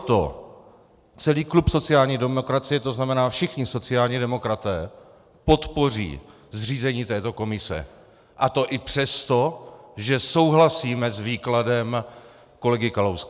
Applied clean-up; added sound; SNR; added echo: none; none; none; none.